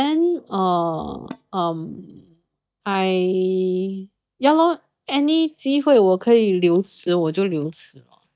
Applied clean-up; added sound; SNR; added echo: neural mask model DeepFilterNet 3.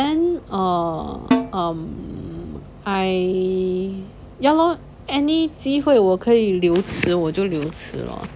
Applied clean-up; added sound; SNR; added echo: none; Snare drum; 4 dB; none.